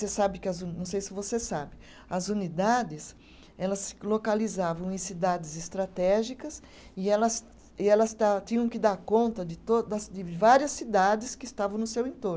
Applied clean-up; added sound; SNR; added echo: none; none; none; none.